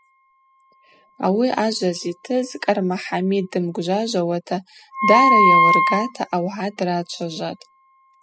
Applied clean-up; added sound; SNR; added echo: classical method spectral subtraction.